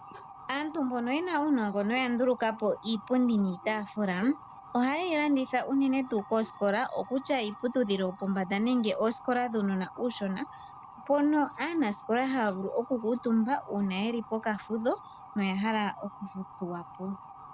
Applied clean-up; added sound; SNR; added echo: none; Motor vehicle (road) / Siren + Bell; 18 dB; none.